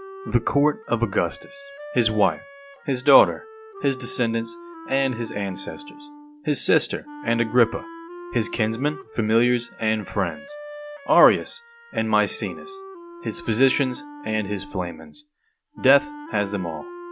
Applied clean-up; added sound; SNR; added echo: none; Wind instrument, woodwind instrument; 15 dB; none.